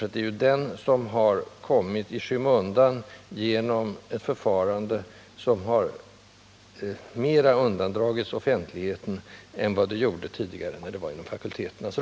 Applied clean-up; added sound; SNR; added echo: none; none; none; none.